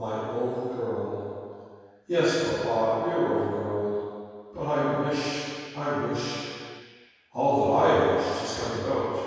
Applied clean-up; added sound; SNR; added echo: none; none; none; reverberation time 2.2 s.